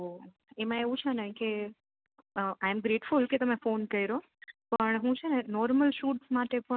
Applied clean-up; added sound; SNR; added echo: none; none; none; none.